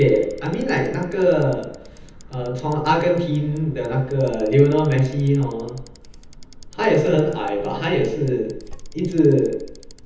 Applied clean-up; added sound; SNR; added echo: none; Bicycle; 18 dB; reverberation time 1.0 s.